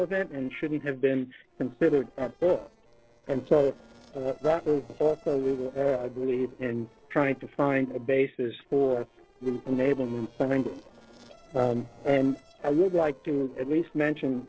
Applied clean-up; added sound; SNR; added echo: neural separator model SepFormer DNS4.